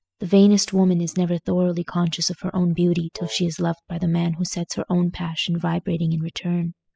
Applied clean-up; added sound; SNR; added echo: classical method spectral subtraction.